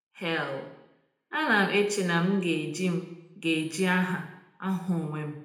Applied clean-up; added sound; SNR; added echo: none; none; none; reverberation time 0.7 s.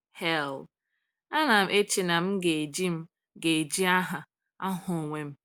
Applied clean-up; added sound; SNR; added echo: none; none; none; none.